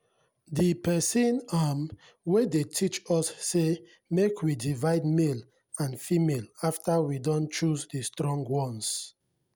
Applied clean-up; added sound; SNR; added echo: none; none; none; none.